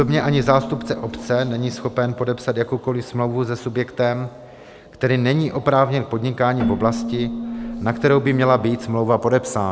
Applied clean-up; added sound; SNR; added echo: none; Keyboard (musical); 11 dB; none.